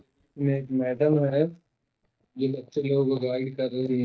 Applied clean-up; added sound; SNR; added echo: neural mask model DeepFilterNet 3.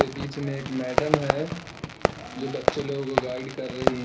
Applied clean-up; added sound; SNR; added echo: none; Fireworks; -3 dB; reverberation time 0.3 s.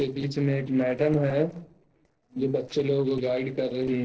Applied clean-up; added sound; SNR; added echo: neural separator model SepFormer DNS4.